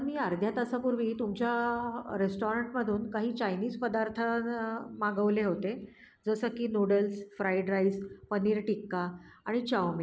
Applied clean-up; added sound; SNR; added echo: none; none; none; none.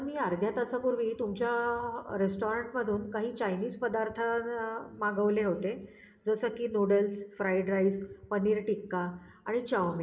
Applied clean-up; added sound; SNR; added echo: none; none; none; reverberation time 1.3 s.